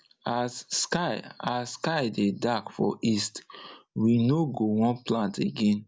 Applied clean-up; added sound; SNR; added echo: none; none; none; none.